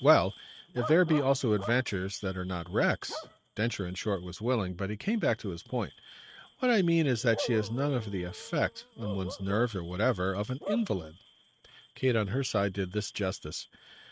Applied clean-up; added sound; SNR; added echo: neural mask model RNNoise.